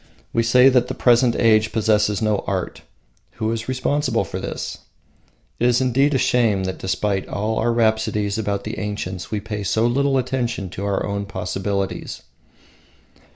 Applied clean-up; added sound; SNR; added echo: none; none; none; none.